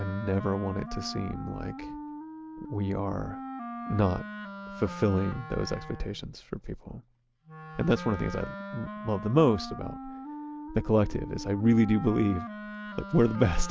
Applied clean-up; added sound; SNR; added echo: none; Wind instrument, woodwind instrument; 11 dB; none.